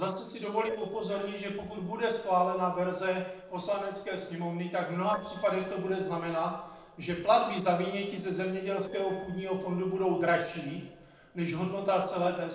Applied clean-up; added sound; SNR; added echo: neural separator model SepFormer DNS4.